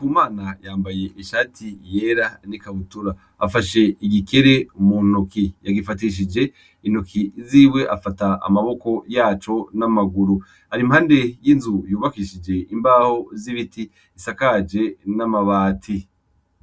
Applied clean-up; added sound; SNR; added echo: none; none; none; none.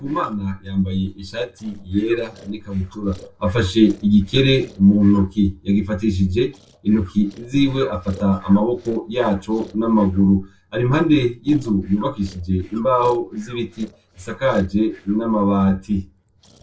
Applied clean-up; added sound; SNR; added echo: neural separator model SepFormer DNS4.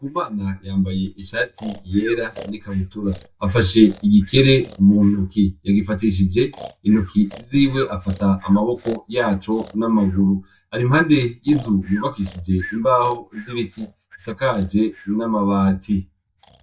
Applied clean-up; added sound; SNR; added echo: neural mask model DeepFilterNet 3.